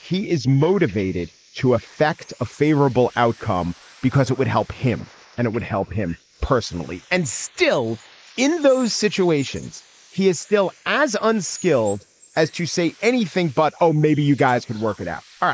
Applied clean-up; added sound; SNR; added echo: neural mask model Resemble Enhance denoiser.